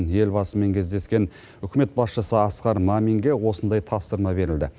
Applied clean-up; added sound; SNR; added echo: none; none; none; none.